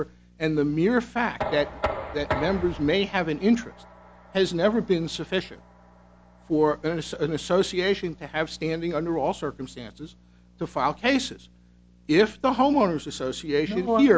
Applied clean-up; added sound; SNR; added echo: none; Knock; 15 dB; none.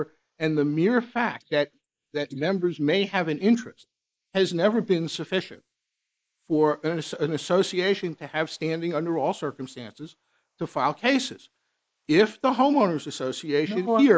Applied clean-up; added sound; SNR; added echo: neural mask model Resemble Enhance denoiser.